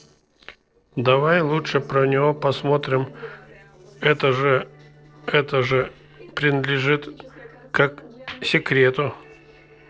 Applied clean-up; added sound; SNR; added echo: neural separator model SepFormer DNS4.